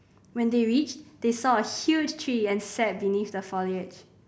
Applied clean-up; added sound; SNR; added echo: none; none; none; none.